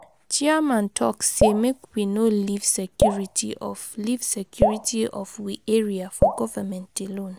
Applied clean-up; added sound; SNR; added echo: none; Drip; 3 dB; none.